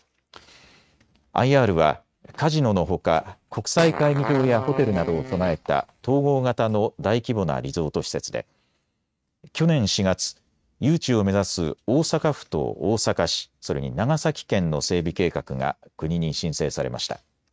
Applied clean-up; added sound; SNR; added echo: neural mask model RNNoise.